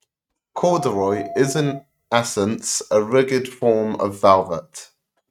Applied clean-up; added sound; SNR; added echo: neural mask model RNNoise.